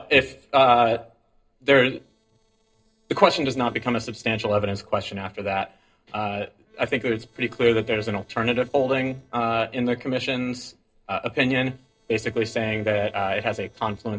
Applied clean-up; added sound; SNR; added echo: neural separator model SepFormer DNS4.